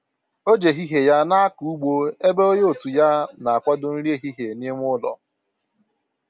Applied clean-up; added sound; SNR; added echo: none; none; none; none.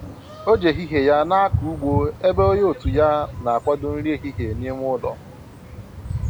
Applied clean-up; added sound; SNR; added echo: none; Dog; 8 dB; none.